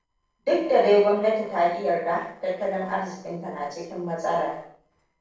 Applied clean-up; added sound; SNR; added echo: neural separator model SepFormer DNS4.